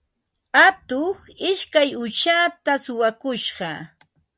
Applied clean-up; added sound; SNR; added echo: none; none; none; none.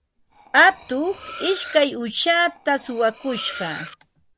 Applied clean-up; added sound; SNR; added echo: none; Cutlery, silverware; 17 dB; none.